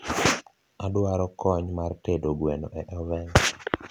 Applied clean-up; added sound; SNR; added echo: none; none; none; none.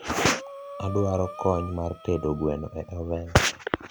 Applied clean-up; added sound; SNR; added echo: none; Breathing; 14 dB; none.